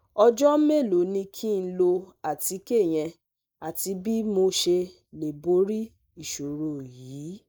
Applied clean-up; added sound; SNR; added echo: neural mask model Resemble Enhance denoiser.